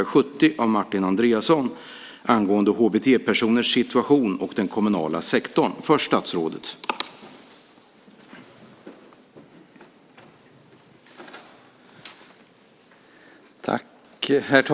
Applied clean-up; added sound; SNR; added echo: none; none; none; none.